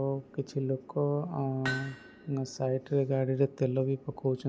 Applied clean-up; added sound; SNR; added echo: none; Hammer; 11 dB; none.